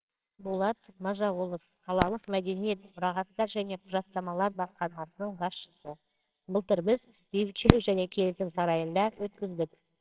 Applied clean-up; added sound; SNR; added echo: neural separator model SepFormer WHAMR!.